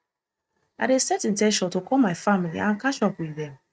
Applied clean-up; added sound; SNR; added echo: neural mask model RNNoise.